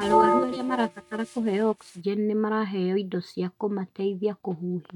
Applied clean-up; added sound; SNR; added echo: neural mask model RNNoise.